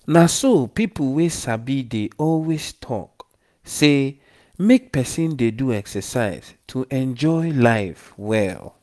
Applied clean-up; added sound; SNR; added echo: none; none; none; none.